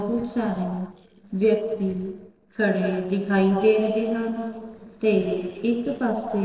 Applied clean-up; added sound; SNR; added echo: neural separator model SepFormer DNS4.